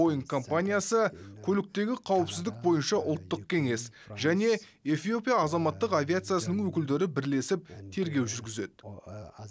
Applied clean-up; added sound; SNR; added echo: none; none; none; none.